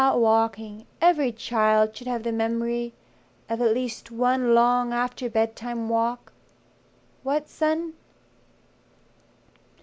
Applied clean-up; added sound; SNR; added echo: none; none; none; none.